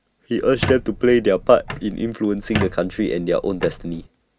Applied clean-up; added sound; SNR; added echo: none; Squeak; 10 dB; none.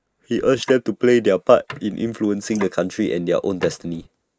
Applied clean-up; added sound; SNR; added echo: neural mask model Resemble Enhance denoiser.